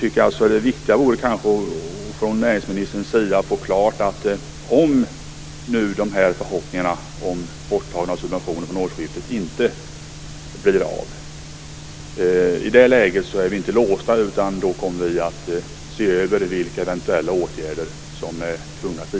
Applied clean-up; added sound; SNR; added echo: none; none; none; none.